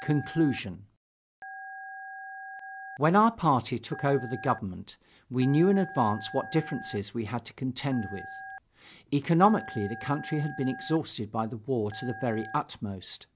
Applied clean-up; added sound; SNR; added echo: none; Telephone; 15 dB; none.